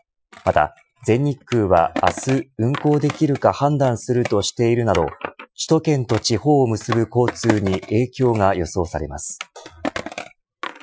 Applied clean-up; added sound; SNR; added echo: classical method Wiener filter.